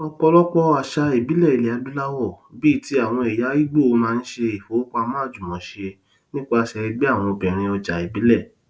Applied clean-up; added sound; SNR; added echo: none; none; none; none.